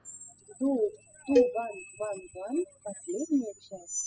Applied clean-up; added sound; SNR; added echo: classical method spectral subtraction.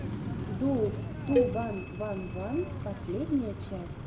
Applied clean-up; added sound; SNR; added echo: none; Screech + Cowbell; 0 dB; none.